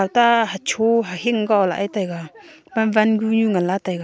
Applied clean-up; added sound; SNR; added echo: none; none; none; none.